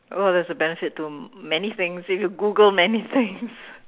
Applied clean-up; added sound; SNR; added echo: none; none; none; none.